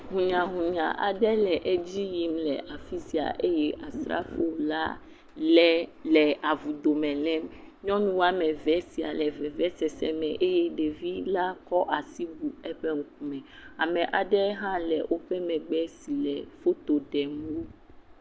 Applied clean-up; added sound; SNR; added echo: none; none; none; none.